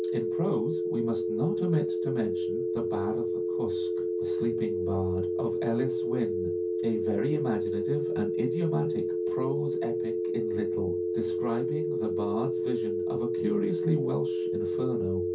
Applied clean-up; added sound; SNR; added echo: none; Telephone; -3 dB; reverberation time 0.3 s.